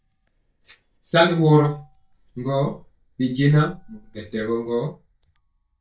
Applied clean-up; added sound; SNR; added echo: neural mask model DeepFilterNet 3.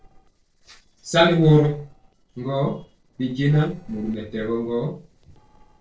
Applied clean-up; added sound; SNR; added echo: neural separator model SepFormer DNS4.